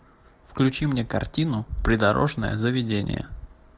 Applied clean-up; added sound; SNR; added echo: none; none; none; none.